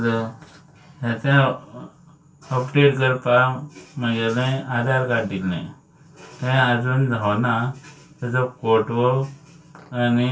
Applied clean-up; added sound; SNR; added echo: none; none; none; reverberation time 0.2 s.